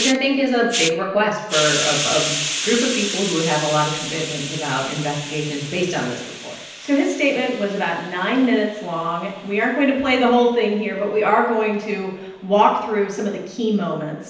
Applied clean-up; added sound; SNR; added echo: none; Hiss; 9 dB; reverberation time 0.9 s.